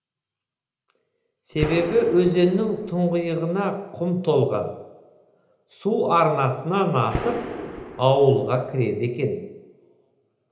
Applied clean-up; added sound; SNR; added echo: none; Gunshot, gunfire; 10 dB; reverberation time 0.9 s.